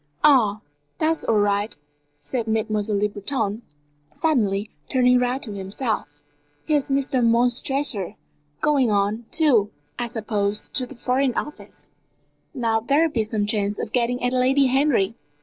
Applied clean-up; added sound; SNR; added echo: neural separator model SepFormer DNS4.